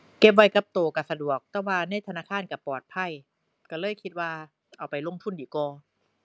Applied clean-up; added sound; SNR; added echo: none; none; none; none.